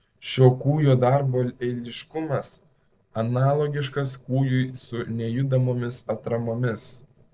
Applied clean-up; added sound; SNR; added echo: neural separator model SepFormer DNS4.